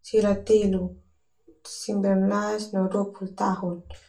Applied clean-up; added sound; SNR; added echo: none; none; none; reverberation time 0.2 s.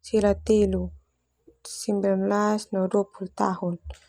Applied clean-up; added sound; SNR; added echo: none; none; none; none.